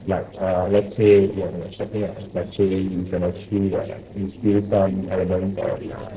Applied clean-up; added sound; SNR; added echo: neural separator model SepFormer DNS4.